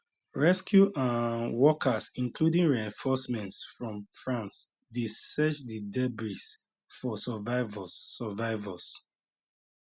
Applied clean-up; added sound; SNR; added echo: none; none; none; none.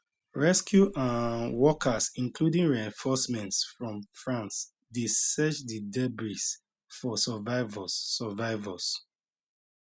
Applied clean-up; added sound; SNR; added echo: none; Water / Splash, splatter; 15 dB; none.